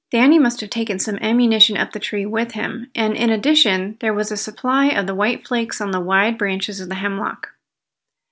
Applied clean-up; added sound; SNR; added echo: none; none; none; none.